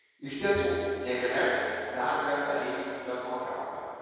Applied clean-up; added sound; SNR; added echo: none; Bowed string instrument; 20 dB; reverberation time 2.2 s.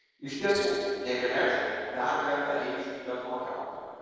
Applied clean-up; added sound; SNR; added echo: neural separator model SepFormer DNS4.